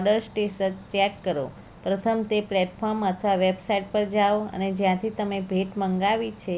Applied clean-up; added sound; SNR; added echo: none; none; none; none.